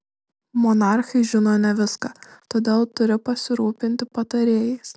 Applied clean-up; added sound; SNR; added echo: none; none; none; none.